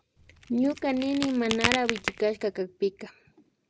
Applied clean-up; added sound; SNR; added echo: none; Crack; 5 dB; none.